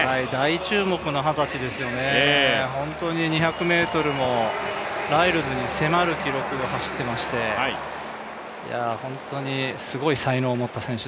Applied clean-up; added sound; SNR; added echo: none; Hammer; 19 dB; none.